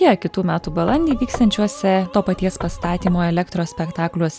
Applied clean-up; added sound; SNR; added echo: none; Knock / Wood; 13 dB; none.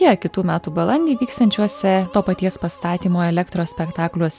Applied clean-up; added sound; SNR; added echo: none; none; none; none.